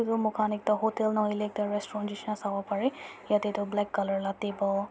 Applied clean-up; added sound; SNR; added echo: none; none; none; none.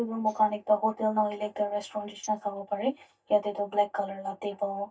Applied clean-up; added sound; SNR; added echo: neural mask model DeepFilterNet 3.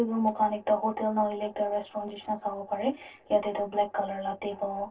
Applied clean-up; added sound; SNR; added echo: neural separator model SepFormer DNS4.